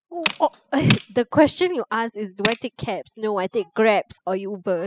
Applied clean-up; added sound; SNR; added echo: classical method spectral subtraction.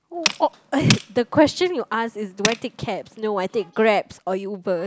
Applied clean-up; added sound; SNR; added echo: none; Tools; 8 dB; none.